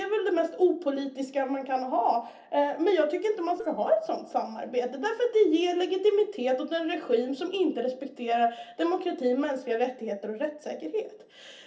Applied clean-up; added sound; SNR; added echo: neural separator model SepFormer DNS4.